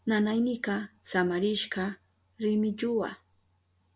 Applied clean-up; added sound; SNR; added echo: none; none; none; none.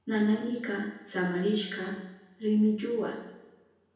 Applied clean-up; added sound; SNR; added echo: none; none; none; reverberation time 0.9 s.